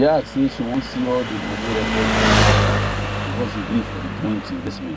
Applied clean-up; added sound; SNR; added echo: none; Engine; -2 dB; none.